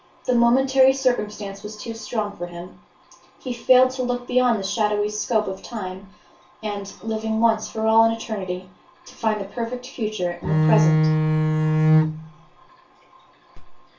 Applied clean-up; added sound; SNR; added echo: none; Bowed string instrument; -5 dB; reverberation time 0.3 s.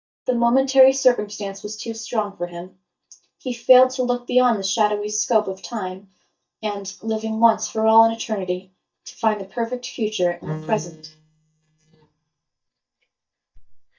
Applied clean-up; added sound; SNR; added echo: neural mask model DeepFilterNet 3.